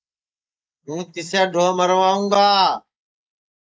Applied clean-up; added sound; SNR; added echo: neural mask model Resemble Enhance denoiser.